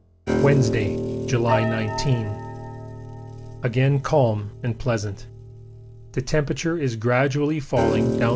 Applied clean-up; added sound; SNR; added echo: none; Piano; 5 dB; none.